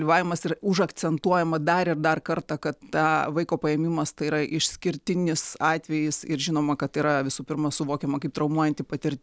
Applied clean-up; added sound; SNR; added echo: none; none; none; none.